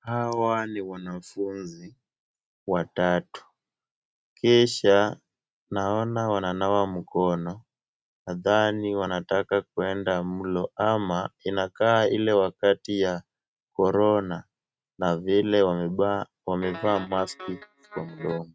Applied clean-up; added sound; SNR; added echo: neural mask model RNNoise.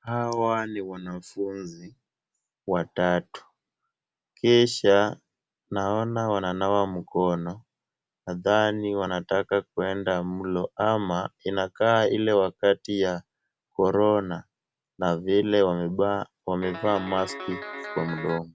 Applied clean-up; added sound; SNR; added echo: none; Guitar; 10 dB; none.